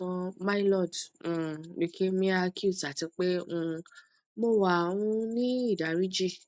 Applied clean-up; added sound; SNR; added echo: none; none; none; none.